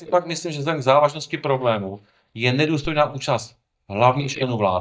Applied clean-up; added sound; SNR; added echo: neural mask model DeepFilterNet 3.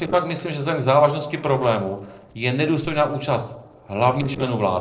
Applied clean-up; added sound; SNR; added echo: neural separator model SepFormer DNS4.